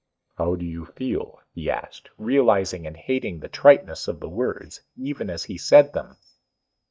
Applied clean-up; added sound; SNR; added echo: neural mask model DeepFilterNet 3.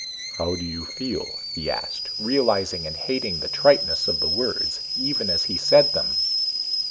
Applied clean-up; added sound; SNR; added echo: none; Boiling / Alarm; 2 dB; none.